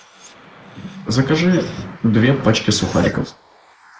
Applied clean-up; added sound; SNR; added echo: neural mask model Resemble Enhance denoiser.